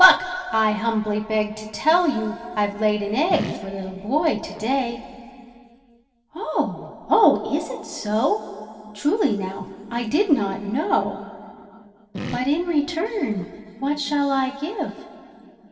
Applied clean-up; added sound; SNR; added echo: none; Fart; 13 dB; reverberation time 2.4 s.